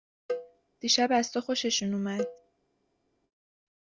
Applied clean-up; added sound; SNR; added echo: none; Cowbell; 10 dB; none.